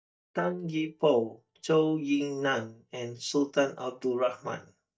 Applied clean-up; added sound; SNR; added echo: neural mask model DeepFilterNet 3.